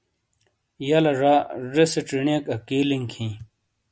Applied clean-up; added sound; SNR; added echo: none; none; none; none.